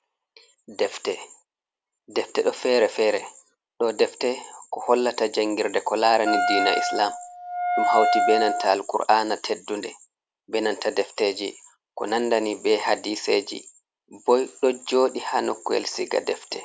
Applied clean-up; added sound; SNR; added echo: none; Wind instrument, woodwind instrument; -1 dB; none.